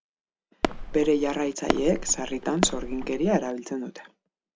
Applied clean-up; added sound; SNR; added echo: none; Fireworks; 4 dB; none.